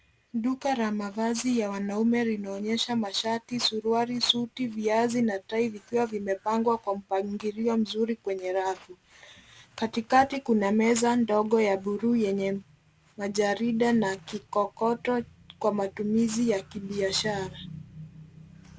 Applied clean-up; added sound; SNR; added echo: none; none; none; none.